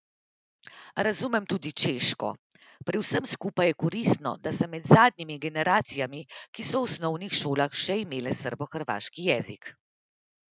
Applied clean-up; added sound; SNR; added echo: none; none; none; none.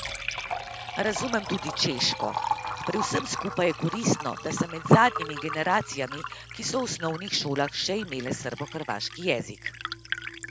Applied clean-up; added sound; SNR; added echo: none; Liquid; 7 dB; none.